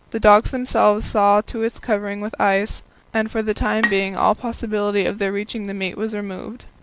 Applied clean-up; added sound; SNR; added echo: none; Bowed string instrument; 10 dB; none.